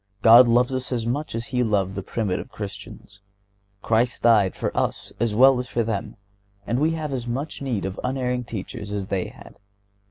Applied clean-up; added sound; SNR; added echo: none; none; none; none.